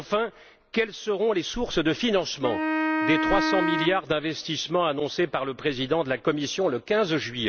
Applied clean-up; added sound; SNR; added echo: none; Wind instrument, woodwind instrument; 1 dB; none.